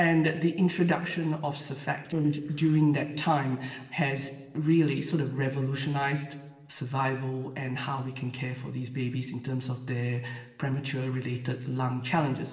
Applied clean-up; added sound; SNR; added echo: neural separator model SepFormer DNS4.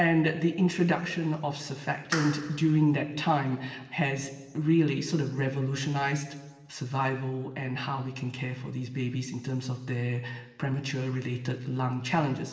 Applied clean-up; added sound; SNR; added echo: none; Clapping; 10 dB; reverberation time 1.1 s.